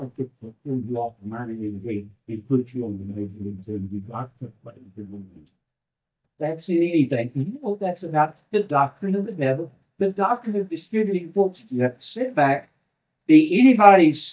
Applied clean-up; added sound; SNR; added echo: neural mask model DeepFilterNet 3.